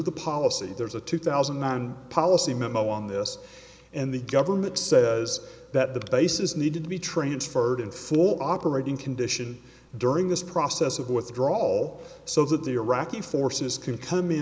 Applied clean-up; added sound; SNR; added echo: none; none; none; none.